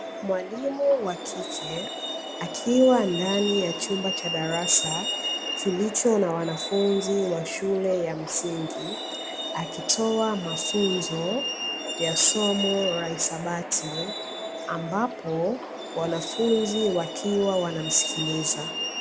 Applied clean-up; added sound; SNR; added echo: none; Truck; 6 dB; none.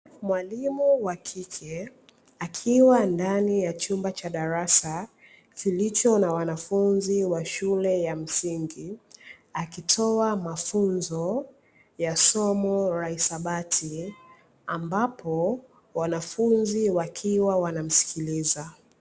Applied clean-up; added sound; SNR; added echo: none; none; none; none.